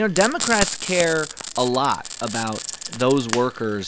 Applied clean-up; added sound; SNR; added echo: none; Frying (food); 7 dB; none.